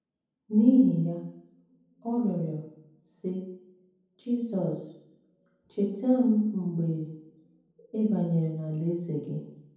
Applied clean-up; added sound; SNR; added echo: none; none; none; reverberation time 0.9 s.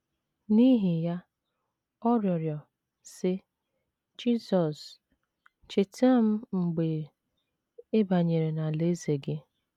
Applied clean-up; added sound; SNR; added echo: none; none; none; none.